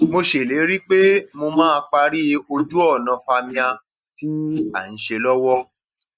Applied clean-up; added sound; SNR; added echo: neural mask model Resemble Enhance denoiser.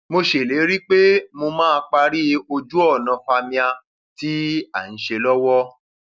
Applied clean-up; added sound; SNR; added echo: none; none; none; none.